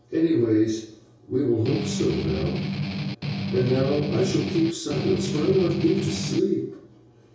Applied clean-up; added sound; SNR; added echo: none; Strum; 3 dB; reverberation time 0.6 s.